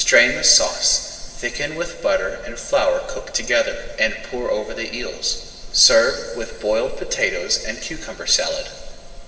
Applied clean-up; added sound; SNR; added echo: none; none; none; reverberation time 2.8 s.